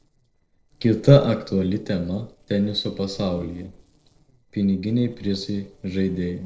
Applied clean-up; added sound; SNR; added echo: neural separator model SepFormer DNS4.